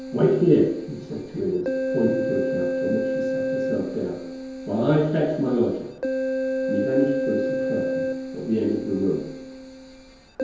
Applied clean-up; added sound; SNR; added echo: none; Keyboard (musical); 3 dB; reverberation time 0.9 s.